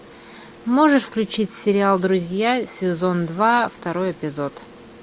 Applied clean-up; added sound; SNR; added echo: none; none; none; none.